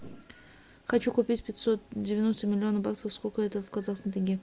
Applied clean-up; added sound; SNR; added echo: none; none; none; none.